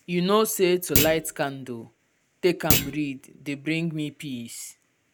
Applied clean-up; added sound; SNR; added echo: none; Thump, thud; 2 dB; none.